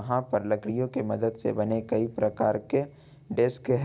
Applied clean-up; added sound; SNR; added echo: none; none; none; none.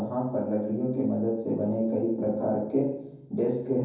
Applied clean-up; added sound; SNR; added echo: none; none; none; reverberation time 0.9 s.